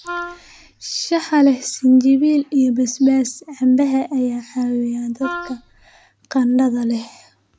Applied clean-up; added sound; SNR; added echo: none; Wind instrument, woodwind instrument; 13 dB; none.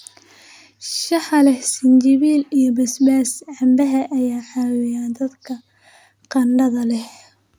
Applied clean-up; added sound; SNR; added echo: none; none; none; none.